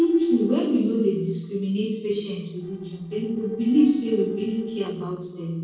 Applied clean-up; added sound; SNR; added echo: neural separator model SepFormer DNS4.